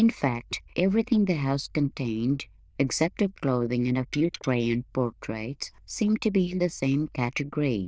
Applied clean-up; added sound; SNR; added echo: neural diffusion model UNIVERSE++.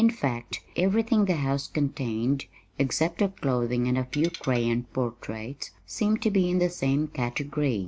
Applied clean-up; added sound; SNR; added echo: neural mask model DeepFilterNet 3.